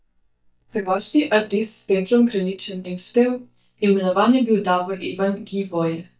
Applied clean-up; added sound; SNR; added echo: neural mask model DeepFilterNet 3.